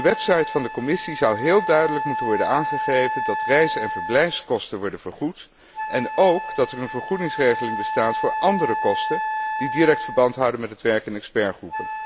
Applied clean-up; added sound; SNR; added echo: none; Wind instrument, woodwind instrument; 6 dB; none.